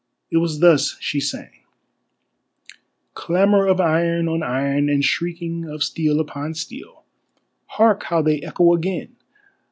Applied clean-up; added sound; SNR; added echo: none; none; none; none.